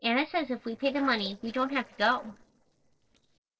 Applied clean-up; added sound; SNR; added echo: neural separator model SepFormer DNS4.